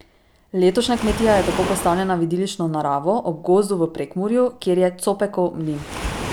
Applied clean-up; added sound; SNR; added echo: none; Waves, surf; 11 dB; none.